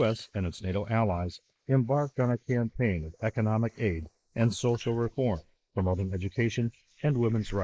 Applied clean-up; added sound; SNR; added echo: neural mask model Resemble Enhance denoiser.